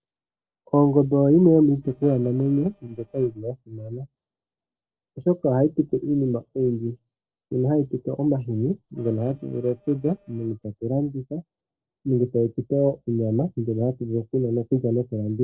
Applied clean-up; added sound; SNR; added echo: neural separator model SepFormer DNS4.